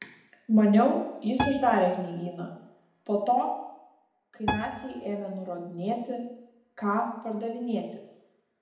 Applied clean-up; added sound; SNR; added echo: none; Piano; 11 dB; reverberation time 0.8 s.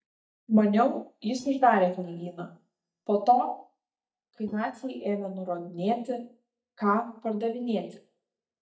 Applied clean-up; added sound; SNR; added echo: neural mask model DeepFilterNet 3.